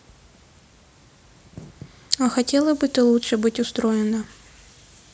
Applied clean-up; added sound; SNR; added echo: none; none; none; none.